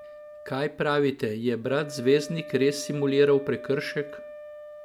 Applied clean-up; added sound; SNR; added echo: none; Wind instrument, woodwind instrument; 16 dB; none.